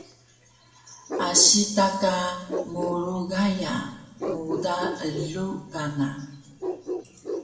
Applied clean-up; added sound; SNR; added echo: none; Bark; 9 dB; reverberation time 0.9 s.